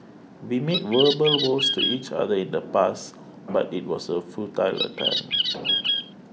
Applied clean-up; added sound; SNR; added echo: none; Bird; 0 dB; none.